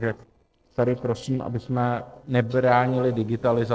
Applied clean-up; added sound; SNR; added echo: neural separator model SepFormer DNS4.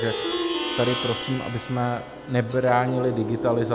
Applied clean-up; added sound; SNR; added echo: none; Plucked string instrument; 5 dB; none.